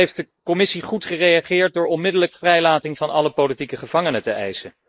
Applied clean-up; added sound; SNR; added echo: neural mask model Resemble Enhance denoiser.